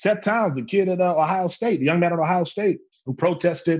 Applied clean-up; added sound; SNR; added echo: none; none; none; none.